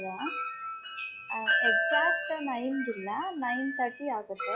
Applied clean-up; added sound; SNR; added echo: classical method log-MMSE.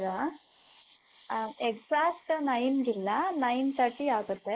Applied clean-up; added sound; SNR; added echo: neural mask model Resemble Enhance denoiser.